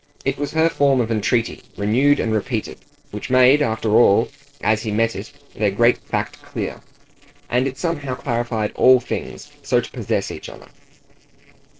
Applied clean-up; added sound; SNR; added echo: neural separator model SepFormer DNS4.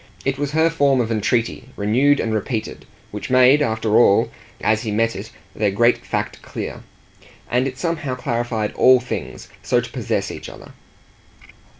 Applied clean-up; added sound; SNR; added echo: none; none; none; none.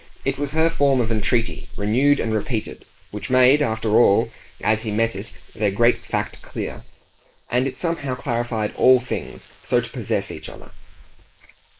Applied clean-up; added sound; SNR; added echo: neural mask model Resemble Enhance denoiser.